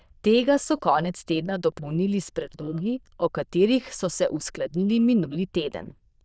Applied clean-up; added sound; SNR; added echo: neural diffusion model UNIVERSE++.